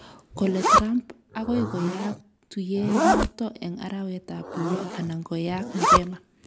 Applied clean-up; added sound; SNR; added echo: none; Zipper (clothing); -2 dB; none.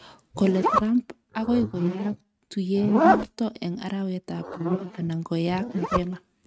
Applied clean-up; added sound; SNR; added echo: neural mask model RNNoise.